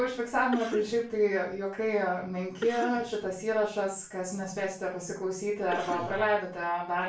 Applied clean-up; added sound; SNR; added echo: none; Cough; 13 dB; reverberation time 0.3 s.